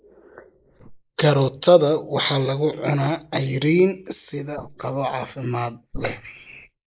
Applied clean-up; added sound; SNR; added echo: neural mask model Resemble Enhance denoiser.